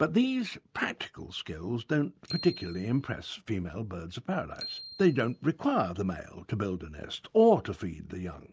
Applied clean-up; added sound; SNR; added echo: none; Bicycle bell; 16 dB; none.